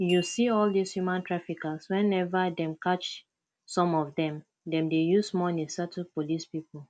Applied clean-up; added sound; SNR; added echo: none; Glockenspiel; 19 dB; none.